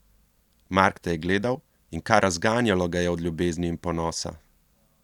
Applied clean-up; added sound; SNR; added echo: none; none; none; none.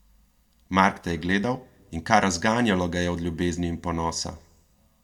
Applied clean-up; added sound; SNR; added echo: none; none; none; reverberation time 0.3 s.